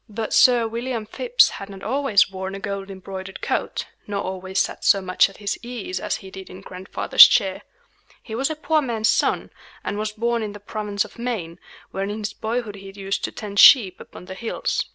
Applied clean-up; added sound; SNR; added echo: none; none; none; none.